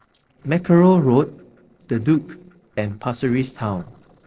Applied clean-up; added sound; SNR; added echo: neural separator model SepFormer DNS4.